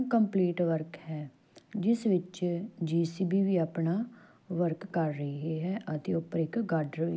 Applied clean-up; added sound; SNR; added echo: none; none; none; none.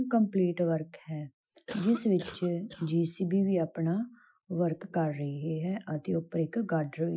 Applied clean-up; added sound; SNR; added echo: classical method Wiener filter.